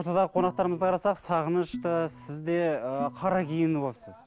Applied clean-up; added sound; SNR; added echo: none; Organ; 16 dB; none.